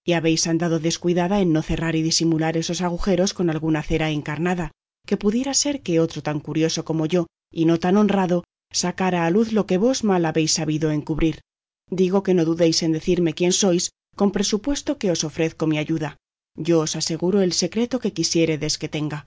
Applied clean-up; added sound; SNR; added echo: none; none; none; none.